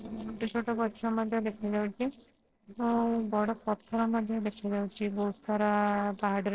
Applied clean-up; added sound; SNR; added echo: neural separator model SepFormer DNS4.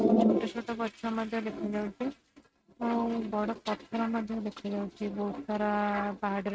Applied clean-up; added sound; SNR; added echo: neural mask model RNNoise.